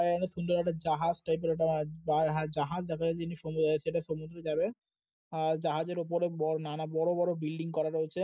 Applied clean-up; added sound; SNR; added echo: none; none; none; none.